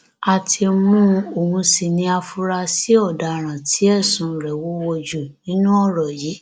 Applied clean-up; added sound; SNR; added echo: none; none; none; none.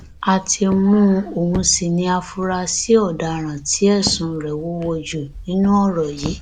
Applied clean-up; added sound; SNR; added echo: none; Walk, footsteps; 16 dB; none.